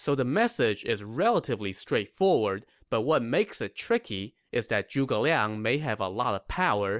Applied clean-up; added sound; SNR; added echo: none; none; none; none.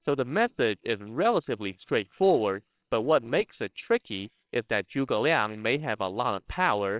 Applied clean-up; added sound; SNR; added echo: neural separator model SepFormer WHAMR!.